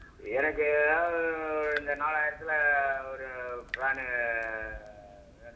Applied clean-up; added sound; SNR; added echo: none; Drip / Water tap, faucet; 18 dB; reverberation time 1.6 s.